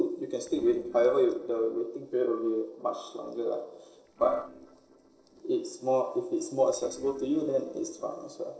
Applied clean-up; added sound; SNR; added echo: neural separator model SepFormer DNS4.